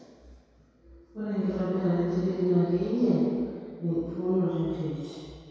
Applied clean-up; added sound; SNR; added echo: none; none; none; reverberation time 1.9 s.